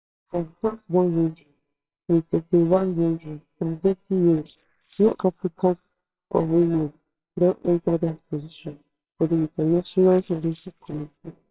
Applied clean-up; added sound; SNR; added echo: neural separator model SepFormer WHAMR!.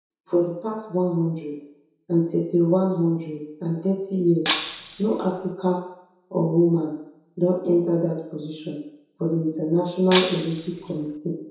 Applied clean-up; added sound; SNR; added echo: none; Shatter; 6 dB; reverberation time 0.7 s.